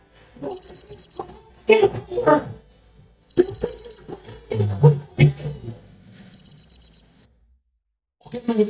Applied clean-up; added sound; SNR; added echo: neural mask model DeepFilterNet 3.